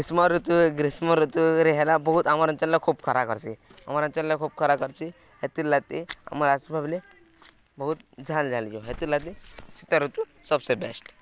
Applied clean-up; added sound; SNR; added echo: none; none; none; none.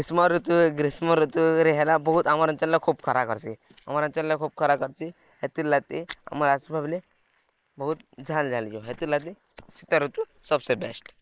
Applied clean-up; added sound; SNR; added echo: neural mask model Resemble Enhance denoiser.